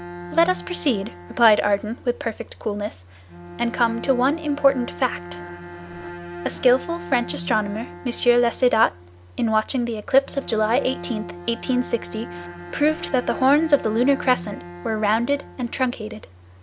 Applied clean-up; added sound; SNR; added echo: none; Bowed string instrument; 14 dB; none.